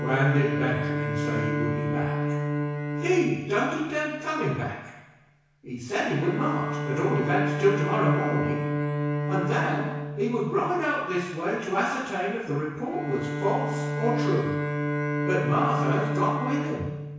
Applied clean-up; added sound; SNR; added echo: none; Bowed string instrument; 2 dB; reverberation time 1.1 s.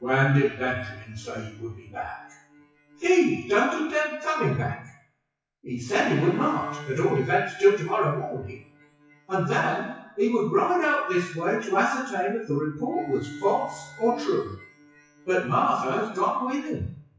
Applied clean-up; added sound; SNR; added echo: classical method WPE with log-MMSE.